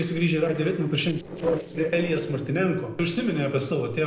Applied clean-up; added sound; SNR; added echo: neural separator model SepFormer DNS4.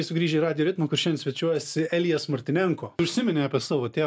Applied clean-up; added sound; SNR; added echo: none; none; none; none.